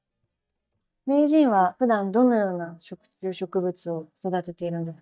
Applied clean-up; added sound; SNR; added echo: neural mask model DeepFilterNet 3.